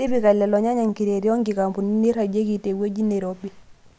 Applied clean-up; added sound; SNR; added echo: none; none; none; none.